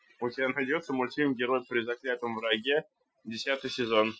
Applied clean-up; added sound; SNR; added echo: classical method Wiener filter.